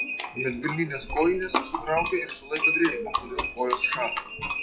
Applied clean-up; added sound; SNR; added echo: classical method log-MMSE.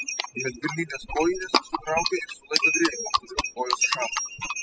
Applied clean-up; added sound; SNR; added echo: classical method spectral subtraction.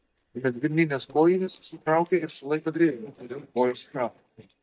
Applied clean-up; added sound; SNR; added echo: neural mask model DeepFilterNet 3.